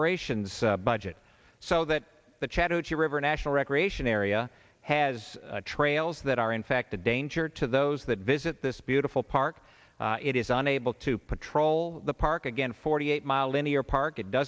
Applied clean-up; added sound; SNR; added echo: none; none; none; none.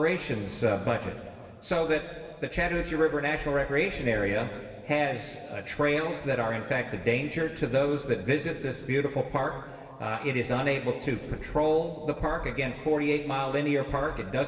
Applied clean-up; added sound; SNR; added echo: none; none; none; reverberation time 2.3 s.